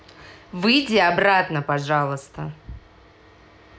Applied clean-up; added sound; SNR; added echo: none; none; none; none.